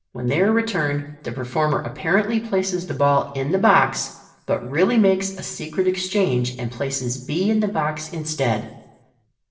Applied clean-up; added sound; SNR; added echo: none; none; none; reverberation time 0.7 s.